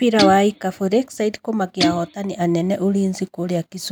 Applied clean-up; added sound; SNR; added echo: none; Guitar; 8 dB; none.